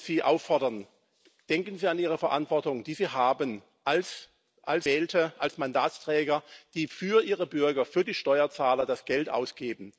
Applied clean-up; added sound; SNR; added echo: none; none; none; none.